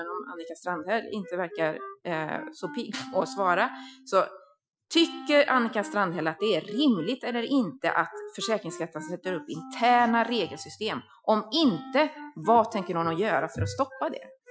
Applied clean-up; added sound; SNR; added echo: classical method Wiener filter.